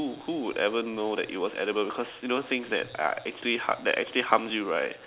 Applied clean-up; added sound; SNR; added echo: none; none; none; none.